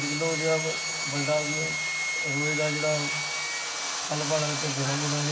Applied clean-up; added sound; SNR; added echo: none; Sawing; -1 dB; reverberation time 0.4 s.